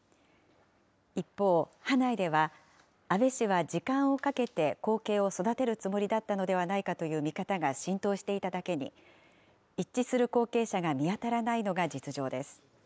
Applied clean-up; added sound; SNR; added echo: none; none; none; none.